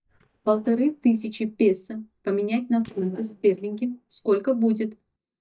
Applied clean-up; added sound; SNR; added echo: neural mask model DeepFilterNet 3.